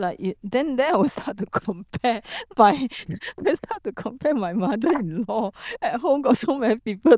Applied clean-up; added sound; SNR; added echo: neural diffusion model UNIVERSE++.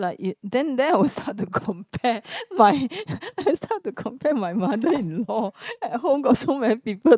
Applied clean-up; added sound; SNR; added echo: neural mask model RNNoise.